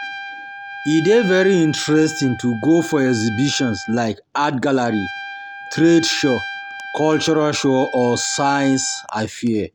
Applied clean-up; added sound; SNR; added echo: none; Trumpet; 13 dB; none.